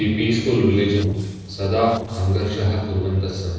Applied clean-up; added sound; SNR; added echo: neural separator model SepFormer DNS4.